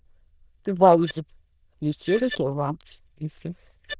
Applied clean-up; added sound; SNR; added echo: neural diffusion model UNIVERSE++.